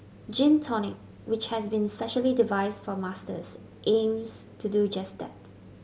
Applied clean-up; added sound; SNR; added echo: none; none; none; none.